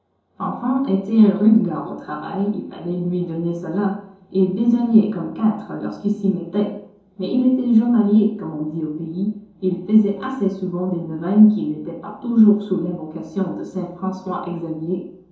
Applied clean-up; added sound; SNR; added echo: none; none; none; reverberation time 2.8 s.